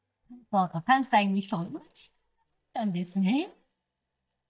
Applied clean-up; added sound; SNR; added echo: neural mask model DeepFilterNet 3.